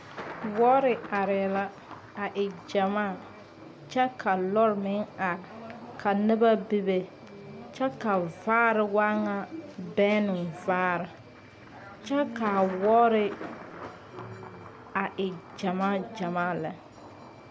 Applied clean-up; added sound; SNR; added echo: none; Thunder; 20 dB; none.